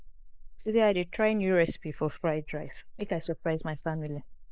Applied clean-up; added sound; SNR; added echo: neural mask model Resemble Enhance denoiser.